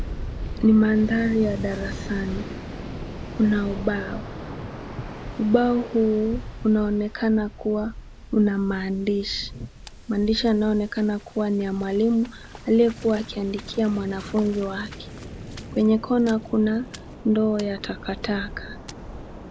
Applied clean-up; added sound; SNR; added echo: none; Waves, surf; 12 dB; none.